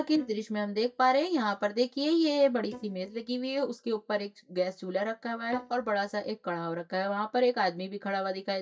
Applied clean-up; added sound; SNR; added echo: neural mask model DeepFilterNet 3.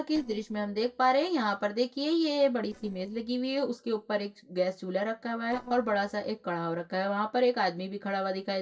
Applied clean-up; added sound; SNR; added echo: neural separator model SepFormer DNS4.